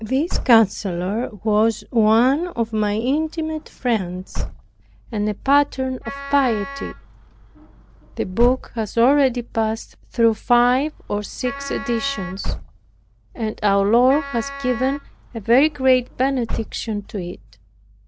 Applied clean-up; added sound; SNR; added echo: none; Wind instrument, woodwind instrument + Slam / Car; 11 dB; none.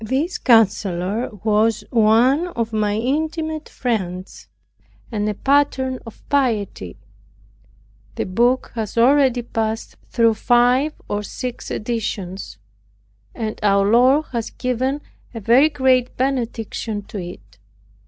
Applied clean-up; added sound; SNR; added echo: none; none; none; none.